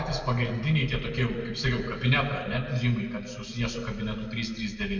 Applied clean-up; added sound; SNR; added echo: none; none; none; reverberation time 2.0 s.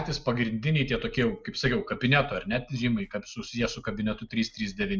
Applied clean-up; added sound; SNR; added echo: none; none; none; none.